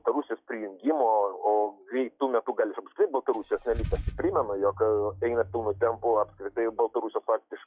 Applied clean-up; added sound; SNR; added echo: classical method log-MMSE.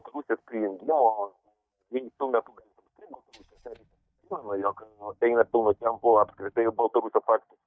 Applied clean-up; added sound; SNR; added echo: neural mask model DeepFilterNet 3.